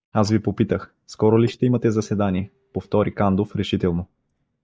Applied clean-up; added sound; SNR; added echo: neural mask model DeepFilterNet 3.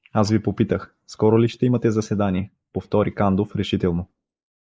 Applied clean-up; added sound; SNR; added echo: neural mask model Resemble Enhance denoiser.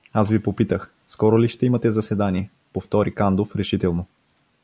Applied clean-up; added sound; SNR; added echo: none; none; none; none.